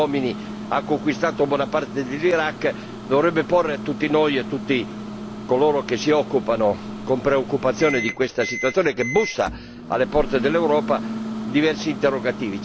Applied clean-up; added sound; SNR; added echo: none; Microwave oven; 10 dB; none.